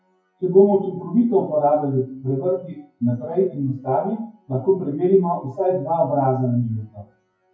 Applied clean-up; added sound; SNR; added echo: classical method WPE with log-MMSE.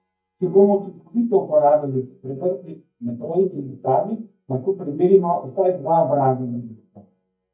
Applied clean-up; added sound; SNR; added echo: neural mask model DeepFilterNet 3.